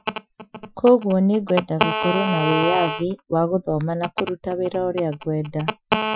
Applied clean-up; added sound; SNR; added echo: classical method Wiener filter.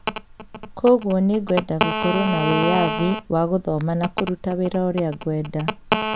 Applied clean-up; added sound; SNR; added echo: none; Telephone; 5 dB; none.